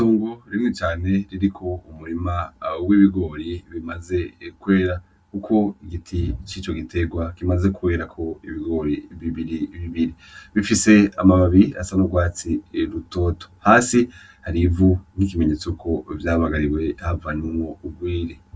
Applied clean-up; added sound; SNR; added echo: none; none; none; none.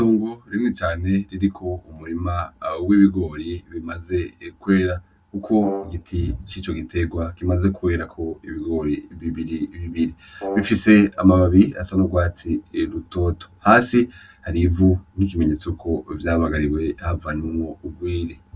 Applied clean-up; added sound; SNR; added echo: none; Brass instrument; 11 dB; none.